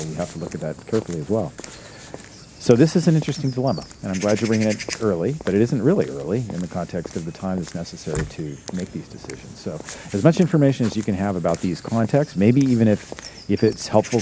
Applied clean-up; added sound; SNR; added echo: none; Walk, footsteps / Bird vocalization, bird call, bird song; 16 dB; none.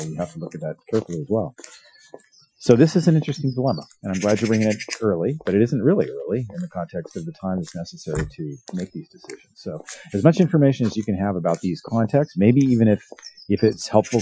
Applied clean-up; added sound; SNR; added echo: classical method Wiener filter.